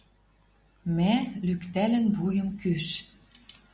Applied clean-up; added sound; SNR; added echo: none; none; none; none.